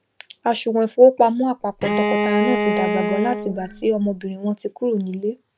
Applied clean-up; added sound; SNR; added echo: none; Bowed string instrument; 2 dB; none.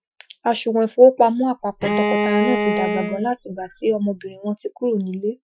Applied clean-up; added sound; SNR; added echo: classical method Wiener filter.